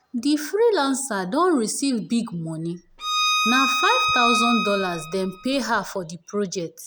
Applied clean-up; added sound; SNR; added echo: none; Bowed string instrument; 0 dB; none.